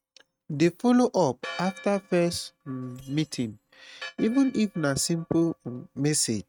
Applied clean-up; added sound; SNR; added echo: neural mask model RNNoise.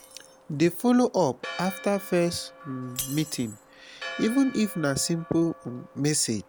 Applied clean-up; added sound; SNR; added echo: none; Shatter + Church bell; 15 dB; none.